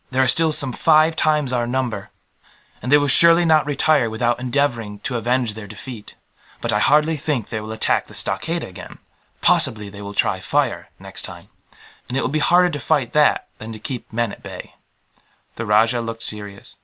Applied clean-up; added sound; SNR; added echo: none; none; none; none.